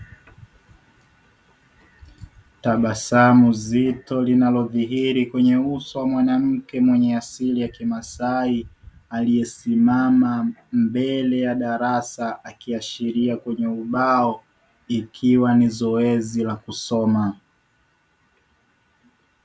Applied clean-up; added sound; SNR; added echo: none; none; none; none.